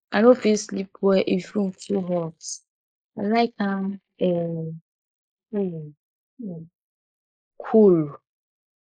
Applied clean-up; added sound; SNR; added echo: neural mask model Resemble Enhance denoiser.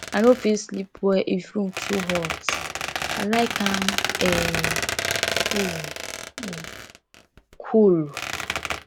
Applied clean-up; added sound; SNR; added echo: none; Squeak; 4 dB; none.